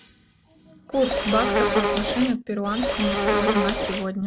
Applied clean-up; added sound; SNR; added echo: none; Insect; -3 dB; none.